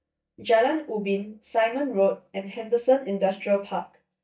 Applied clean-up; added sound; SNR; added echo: neural mask model DeepFilterNet 3.